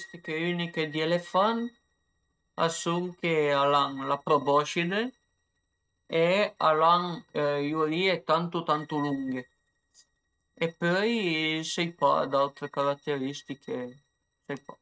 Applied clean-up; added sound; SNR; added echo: neural mask model RNNoise.